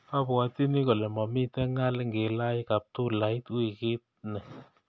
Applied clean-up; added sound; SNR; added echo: none; none; none; none.